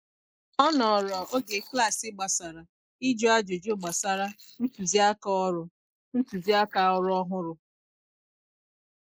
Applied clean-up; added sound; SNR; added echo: neural mask model Resemble Enhance denoiser.